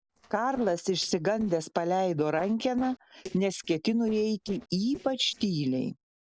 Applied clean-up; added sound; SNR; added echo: neural separator model SepFormer DNS4.